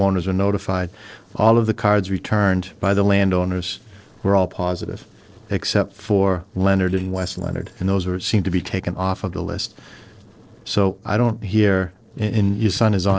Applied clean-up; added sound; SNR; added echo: neural separator model SepFormer DNS4.